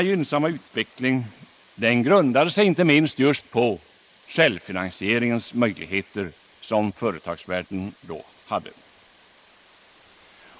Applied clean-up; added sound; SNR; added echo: neural mask model Resemble Enhance denoiser.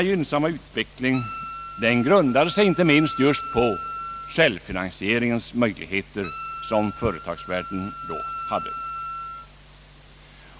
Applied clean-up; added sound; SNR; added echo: none; Wind instrument, woodwind instrument; 12 dB; none.